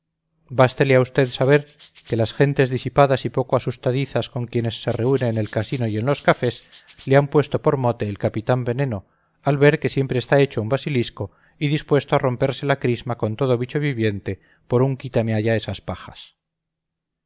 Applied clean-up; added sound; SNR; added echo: none; Rattle (instrument); 15 dB; none.